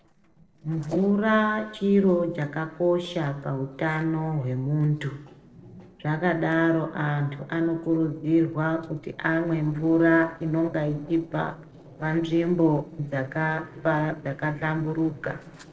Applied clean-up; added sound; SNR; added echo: neural separator model SepFormer DNS4.